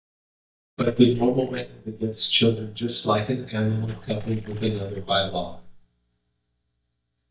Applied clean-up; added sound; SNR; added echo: neural mask model DeepFilterNet 3.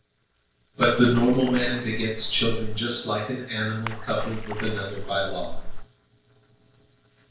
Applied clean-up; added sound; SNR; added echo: neural separator model SepFormer DNS4.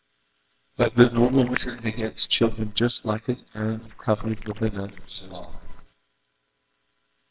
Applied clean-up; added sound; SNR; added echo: neural separator model SepFormer WHAMR!.